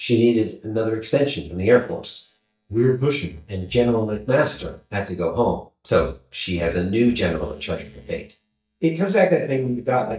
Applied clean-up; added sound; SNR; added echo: neural mask model DeepFilterNet 3.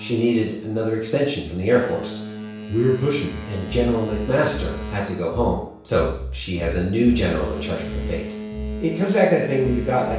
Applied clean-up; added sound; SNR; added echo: none; Boat, Water vehicle; 12 dB; reverberation time 0.7 s.